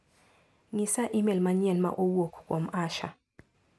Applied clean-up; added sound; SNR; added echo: none; none; none; none.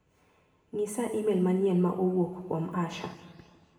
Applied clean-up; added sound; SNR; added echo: none; none; none; reverberation time 1.7 s.